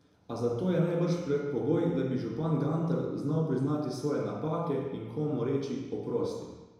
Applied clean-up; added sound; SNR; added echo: none; none; none; reverberation time 1.0 s.